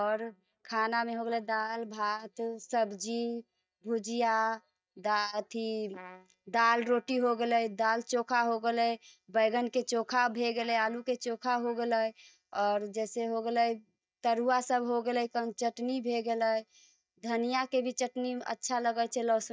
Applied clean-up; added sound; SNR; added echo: neural mask model DeepFilterNet 3.